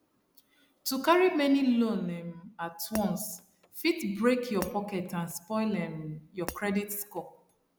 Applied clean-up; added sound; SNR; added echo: none; Shatter; 17 dB; none.